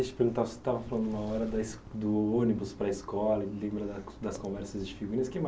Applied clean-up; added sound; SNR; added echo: none; none; none; none.